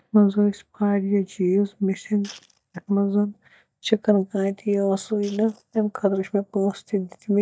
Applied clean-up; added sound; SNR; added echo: neural mask model DeepFilterNet 3.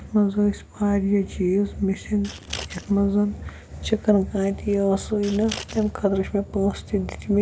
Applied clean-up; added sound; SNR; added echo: none; Scissors; 14 dB; none.